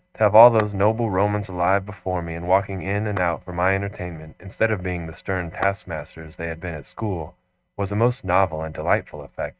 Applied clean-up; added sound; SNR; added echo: neural mask model RNNoise.